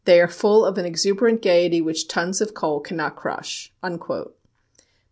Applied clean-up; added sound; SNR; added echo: none; none; none; none.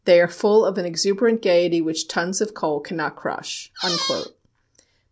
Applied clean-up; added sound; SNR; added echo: none; Squeak; 5 dB; none.